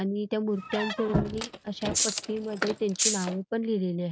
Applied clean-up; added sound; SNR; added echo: neural mask model RNNoise.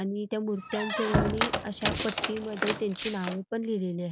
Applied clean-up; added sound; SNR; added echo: none; Rattle (instrument) + Squeak; -2 dB; none.